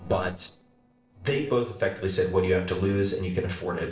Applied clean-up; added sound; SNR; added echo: neural separator model SepFormer DNS4.